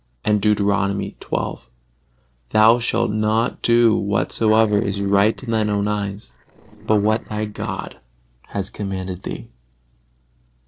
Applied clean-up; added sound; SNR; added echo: neural separator model SepFormer DNS4.